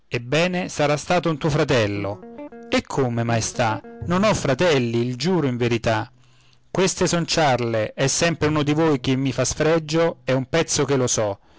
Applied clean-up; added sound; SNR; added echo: none; Guitar + Bowed string instrument; 19 dB; none.